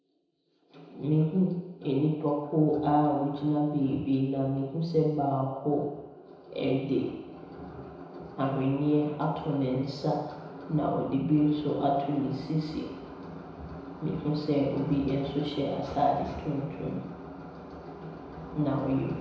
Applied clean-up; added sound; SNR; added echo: none; none; none; reverberation time 1.0 s.